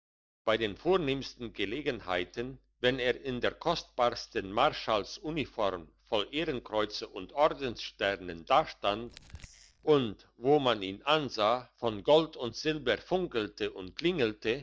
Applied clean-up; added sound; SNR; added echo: neural mask model DeepFilterNet 3.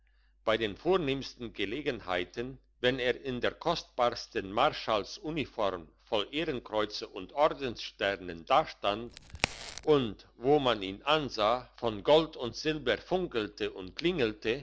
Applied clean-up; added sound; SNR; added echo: none; Crack; 8 dB; none.